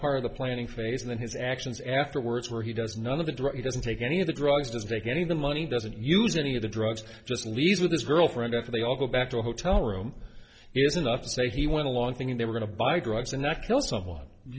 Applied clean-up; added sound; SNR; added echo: none; none; none; none.